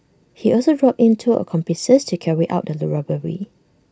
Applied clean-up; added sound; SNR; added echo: none; none; none; none.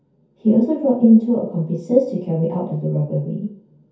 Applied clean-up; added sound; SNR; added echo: none; none; none; reverberation time 0.6 s.